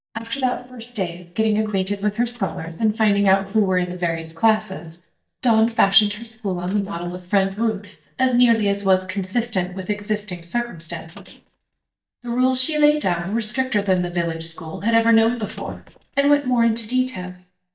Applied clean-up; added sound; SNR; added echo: neural mask model DeepFilterNet 3.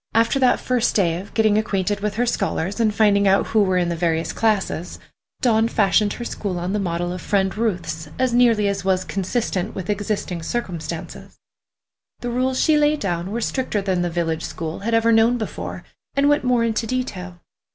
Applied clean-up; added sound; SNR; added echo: none; none; none; none.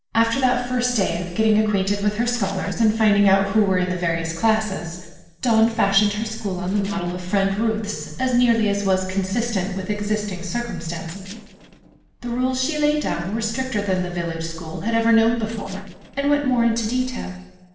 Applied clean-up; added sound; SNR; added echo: neural separator model SepFormer DNS4.